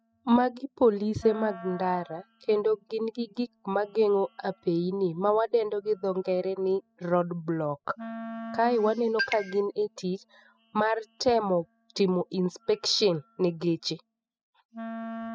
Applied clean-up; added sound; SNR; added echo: classical method spectral subtraction.